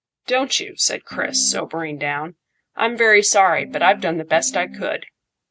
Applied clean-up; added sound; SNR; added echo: neural mask model RNNoise.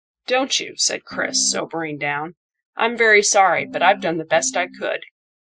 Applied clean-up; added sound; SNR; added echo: classical method Wiener filter.